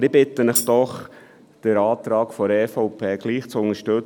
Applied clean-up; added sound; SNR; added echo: none; Tambourine; 7 dB; none.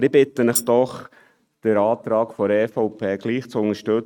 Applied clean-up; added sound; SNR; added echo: neural mask model RNNoise.